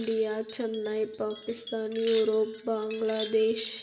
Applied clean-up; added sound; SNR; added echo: none; Wind chime; 10 dB; reverberation time 0.7 s.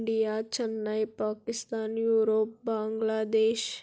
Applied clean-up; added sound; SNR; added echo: none; none; none; none.